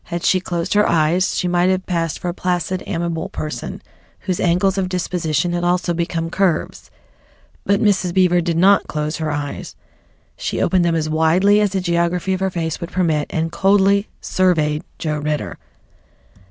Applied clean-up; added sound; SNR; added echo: none; none; none; none.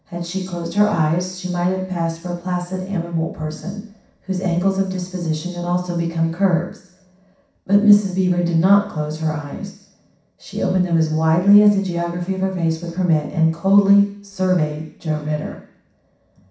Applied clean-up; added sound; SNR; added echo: none; none; none; reverberation time 0.7 s.